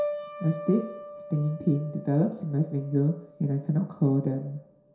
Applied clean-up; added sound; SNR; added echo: none; Piano; 12 dB; reverberation time 0.7 s.